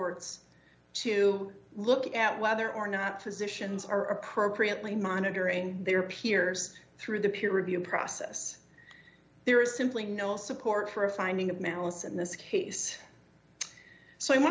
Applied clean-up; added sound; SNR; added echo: none; none; none; none.